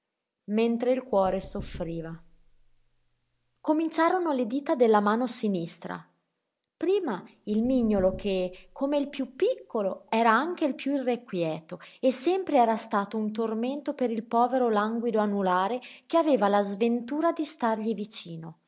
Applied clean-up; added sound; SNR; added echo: none; Knock / Wood; 19 dB; none.